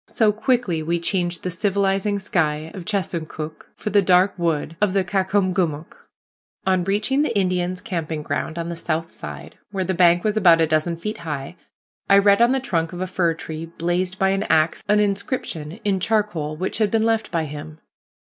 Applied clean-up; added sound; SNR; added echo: none; none; none; none.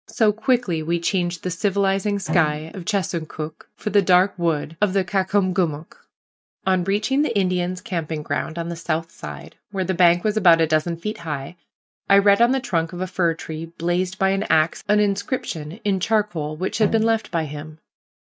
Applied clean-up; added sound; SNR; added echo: neural mask model RNNoise.